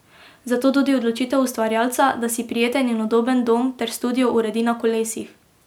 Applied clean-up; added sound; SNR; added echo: none; none; none; none.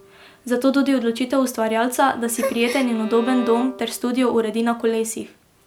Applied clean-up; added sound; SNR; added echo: none; Gasp + Bowed string instrument; 15 dB; none.